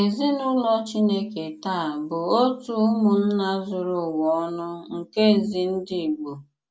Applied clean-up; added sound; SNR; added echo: none; none; none; none.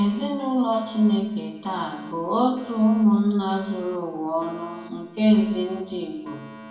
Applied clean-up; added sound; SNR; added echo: none; Alarm; 20 dB; reverberation time 0.9 s.